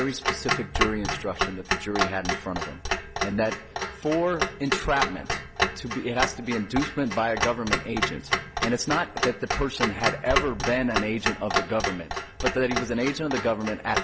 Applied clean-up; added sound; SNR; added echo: none; Clock; 1 dB; none.